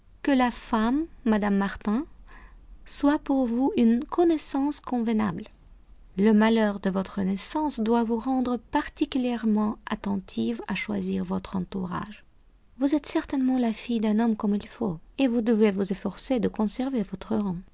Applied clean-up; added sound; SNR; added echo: none; none; none; none.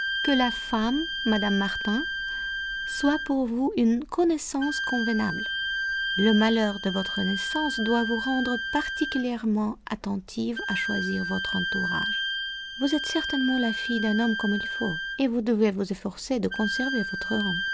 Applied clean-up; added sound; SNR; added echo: none; Wind instrument, woodwind instrument; 4 dB; none.